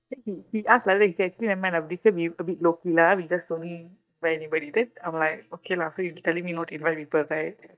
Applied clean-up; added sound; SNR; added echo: neural mask model DeepFilterNet 3.